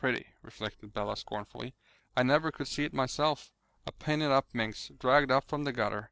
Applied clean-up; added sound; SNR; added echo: neural separator model SepFormer DNS4.